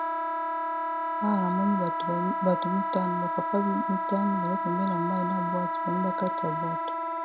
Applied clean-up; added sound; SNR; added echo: none; Wind instrument, woodwind instrument; -1 dB; none.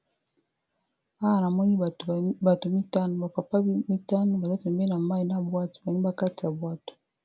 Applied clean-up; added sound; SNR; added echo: none; none; none; none.